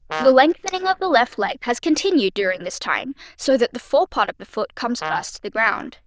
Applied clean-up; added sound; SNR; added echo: neural diffusion model UNIVERSE++.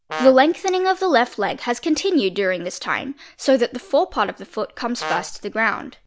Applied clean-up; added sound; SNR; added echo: none; Brass instrument; 10 dB; none.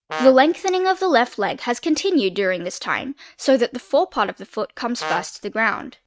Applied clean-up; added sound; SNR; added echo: neural mask model RNNoise.